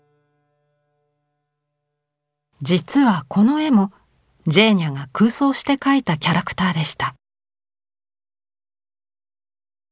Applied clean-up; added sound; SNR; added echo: none; none; none; none.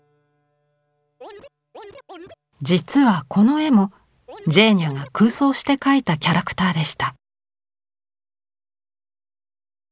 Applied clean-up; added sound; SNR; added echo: none; Scratching (performance technique); 19 dB; none.